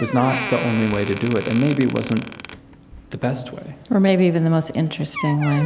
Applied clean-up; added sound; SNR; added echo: none; Door; 13 dB; none.